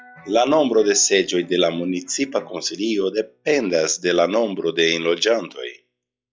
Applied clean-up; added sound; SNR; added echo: classical method log-MMSE.